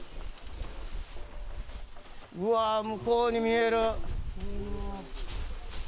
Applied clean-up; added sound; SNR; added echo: none; Dog; 5 dB; none.